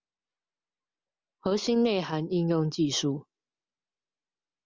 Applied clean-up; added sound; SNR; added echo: none; none; none; none.